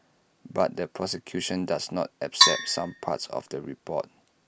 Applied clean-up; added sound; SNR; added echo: none; Percussion; -5 dB; none.